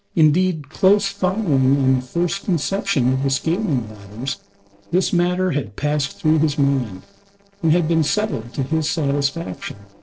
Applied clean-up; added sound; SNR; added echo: neural separator model SepFormer DNS4.